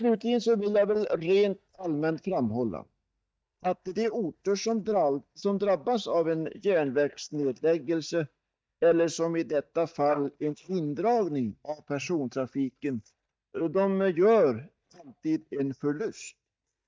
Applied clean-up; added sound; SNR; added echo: neural mask model DeepFilterNet 3.